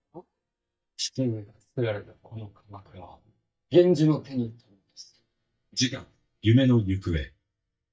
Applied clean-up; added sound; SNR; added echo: neural mask model DeepFilterNet 3.